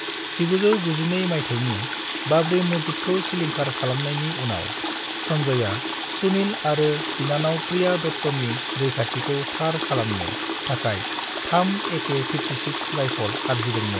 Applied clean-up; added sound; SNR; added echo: none; Water tap, faucet; -2 dB; none.